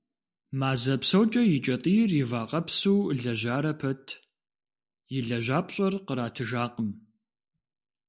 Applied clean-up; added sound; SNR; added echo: none; none; none; none.